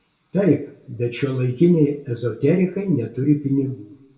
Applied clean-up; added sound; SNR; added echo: none; none; none; reverberation time 0.5 s.